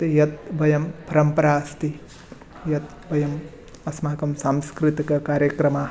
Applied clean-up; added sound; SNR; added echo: none; none; none; none.